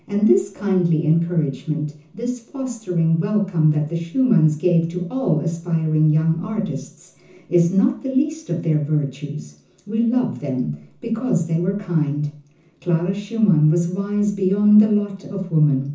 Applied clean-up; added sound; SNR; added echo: none; none; none; reverberation time 0.6 s.